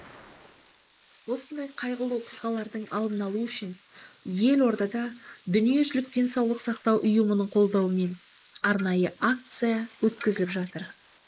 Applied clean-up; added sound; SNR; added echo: neural mask model Resemble Enhance denoiser.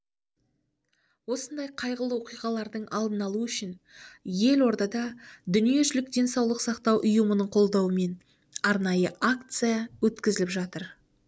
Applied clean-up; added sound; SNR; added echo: none; none; none; none.